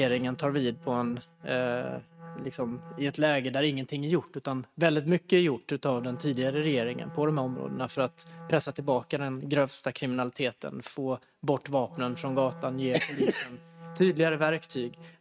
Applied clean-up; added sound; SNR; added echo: neural mask model RNNoise.